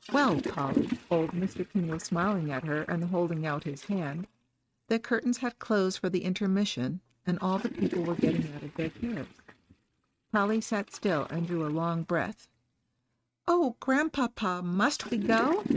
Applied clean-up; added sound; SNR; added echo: neural mask model RNNoise.